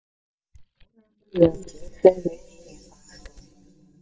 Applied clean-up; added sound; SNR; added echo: neural mask model DeepFilterNet 3.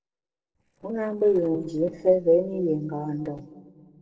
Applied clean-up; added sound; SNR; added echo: neural separator model SepFormer DNS4.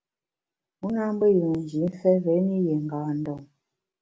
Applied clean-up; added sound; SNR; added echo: none; none; none; none.